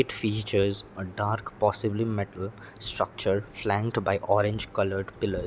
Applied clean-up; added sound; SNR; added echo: none; none; none; none.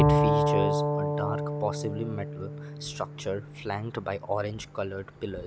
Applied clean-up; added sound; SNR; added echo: none; Bowed string instrument; -5 dB; none.